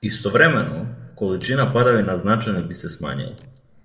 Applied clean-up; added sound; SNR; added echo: neural separator model SepFormer DNS4.